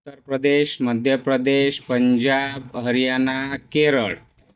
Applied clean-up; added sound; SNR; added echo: neural mask model DeepFilterNet 3.